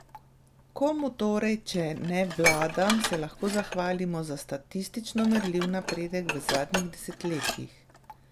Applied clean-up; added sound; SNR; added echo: none; Dishes, pots, and pans; 6 dB; none.